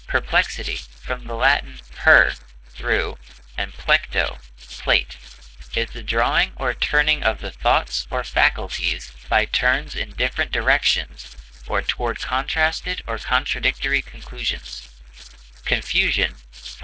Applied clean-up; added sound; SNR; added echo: neural separator model SepFormer DNS4.